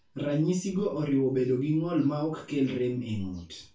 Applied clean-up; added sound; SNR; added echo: none; none; none; reverberation time 0.2 s.